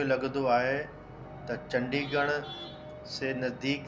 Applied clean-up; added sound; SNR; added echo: none; Organ; 18 dB; none.